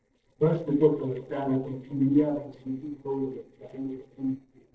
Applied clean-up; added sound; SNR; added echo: neural separator model SepFormer DNS4.